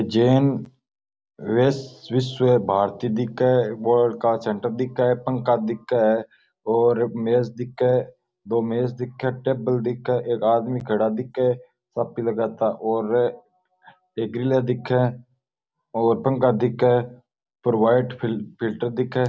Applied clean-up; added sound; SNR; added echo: none; none; none; none.